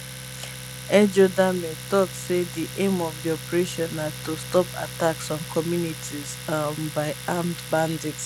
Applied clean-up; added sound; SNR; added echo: none; Domestic sounds, home sounds; 11 dB; none.